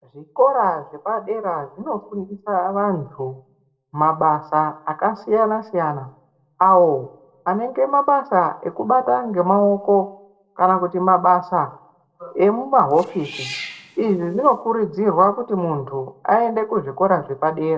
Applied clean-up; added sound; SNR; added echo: neural separator model SepFormer DNS4.